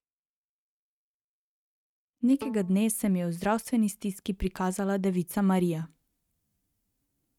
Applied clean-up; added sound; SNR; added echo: neural mask model RNNoise.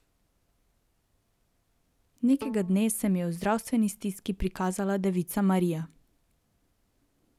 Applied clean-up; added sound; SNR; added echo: none; Bowed string instrument; 18 dB; none.